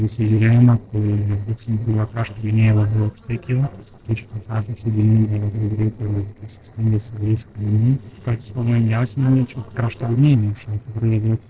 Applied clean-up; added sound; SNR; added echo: neural separator model SepFormer DNS4.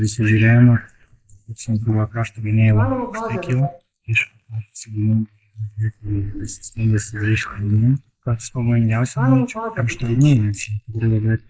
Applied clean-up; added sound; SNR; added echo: neural mask model Resemble Enhance denoiser.